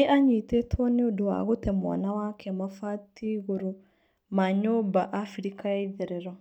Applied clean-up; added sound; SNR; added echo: none; none; none; none.